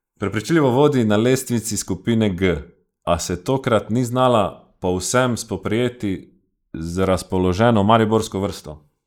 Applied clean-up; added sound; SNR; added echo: neural mask model Resemble Enhance denoiser.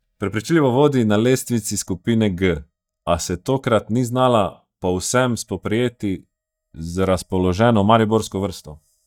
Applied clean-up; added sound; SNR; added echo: neural mask model DeepFilterNet 3.